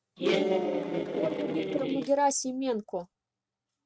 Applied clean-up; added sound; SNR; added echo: neural mask model RNNoise.